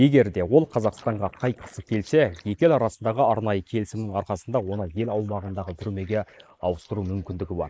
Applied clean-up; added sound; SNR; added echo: neural mask model Resemble Enhance denoiser.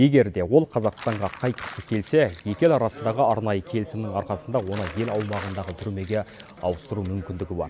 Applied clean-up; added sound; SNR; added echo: none; Crumpling, crinkling; 18 dB; none.